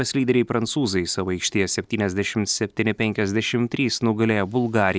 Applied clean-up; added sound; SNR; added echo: none; none; none; none.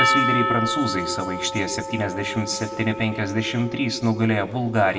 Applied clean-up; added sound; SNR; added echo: none; Percussion; 4 dB; reverberation time 0.6 s.